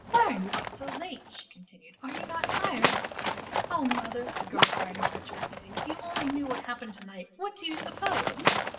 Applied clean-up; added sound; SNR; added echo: none; Livestock, farm animals, working animals; -3 dB; reverberation time 0.8 s.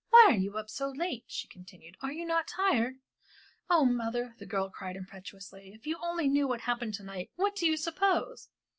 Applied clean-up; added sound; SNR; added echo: none; none; none; none.